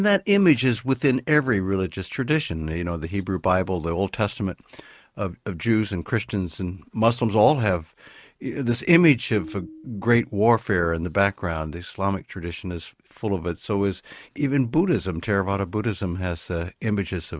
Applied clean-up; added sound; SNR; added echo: neural mask model RNNoise.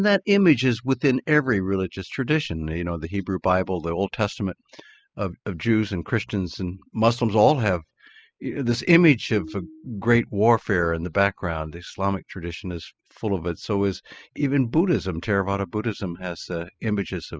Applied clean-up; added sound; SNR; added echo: classical method spectral subtraction.